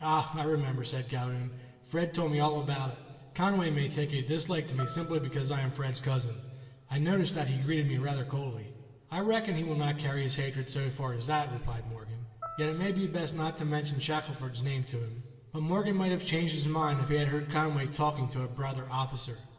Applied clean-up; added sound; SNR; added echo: none; Piano; 17 dB; reverberation time 2.4 s.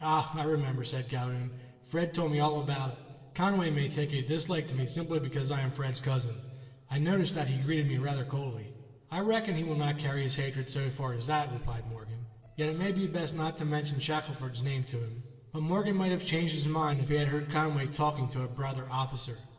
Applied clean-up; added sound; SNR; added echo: neural separator model SepFormer DNS4.